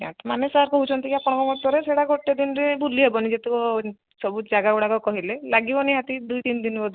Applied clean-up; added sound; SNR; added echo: none; none; none; none.